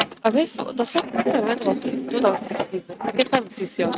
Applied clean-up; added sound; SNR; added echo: neural mask model RNNoise.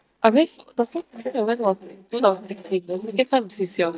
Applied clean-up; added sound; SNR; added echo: neural mask model DeepFilterNet 3.